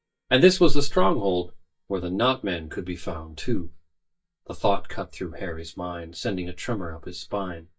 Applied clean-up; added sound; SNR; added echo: neural mask model DeepFilterNet 3.